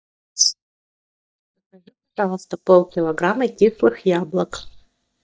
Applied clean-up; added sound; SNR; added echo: neural mask model DeepFilterNet 3.